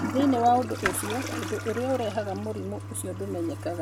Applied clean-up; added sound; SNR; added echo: none; Toilet flush; 6 dB; none.